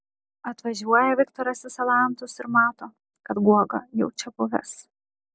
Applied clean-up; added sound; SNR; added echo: none; none; none; none.